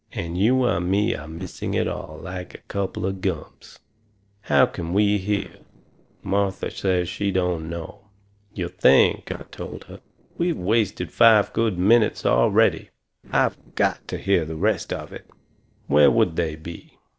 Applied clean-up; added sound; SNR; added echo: neural separator model SepFormer DNS4.